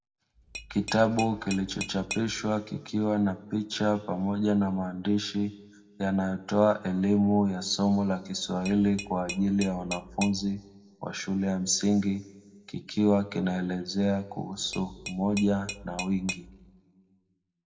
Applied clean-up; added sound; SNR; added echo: none; Tap / Glass; 13 dB; reverberation time 1.0 s.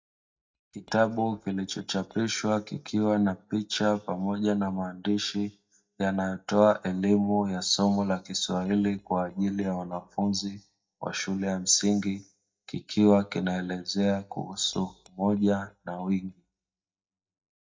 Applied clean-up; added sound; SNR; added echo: neural mask model DeepFilterNet 3.